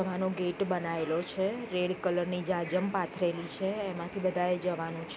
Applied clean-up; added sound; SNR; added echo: none; none; none; none.